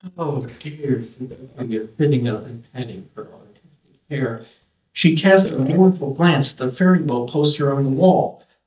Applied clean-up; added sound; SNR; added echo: neural mask model DeepFilterNet 3.